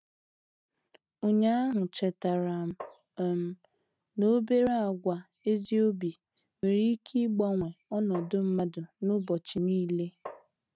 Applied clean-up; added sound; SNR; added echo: neural mask model RNNoise.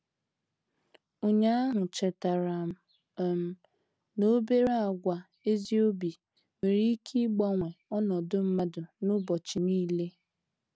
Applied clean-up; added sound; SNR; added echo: none; none; none; none.